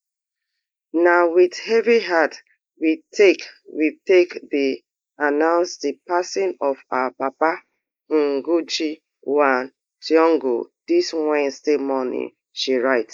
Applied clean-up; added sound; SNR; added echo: neural mask model Resemble Enhance denoiser.